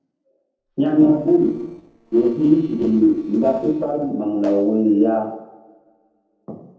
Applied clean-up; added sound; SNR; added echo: neural separator model SepFormer DNS4.